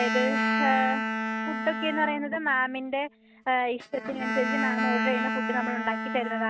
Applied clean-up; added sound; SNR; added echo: neural mask model RNNoise.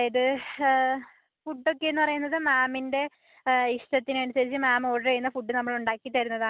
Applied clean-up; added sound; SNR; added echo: none; none; none; none.